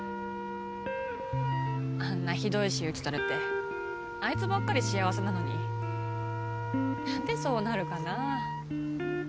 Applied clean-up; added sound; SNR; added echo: none; Wind instrument, woodwind instrument; 8 dB; none.